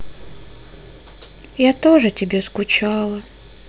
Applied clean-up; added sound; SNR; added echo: none; none; none; none.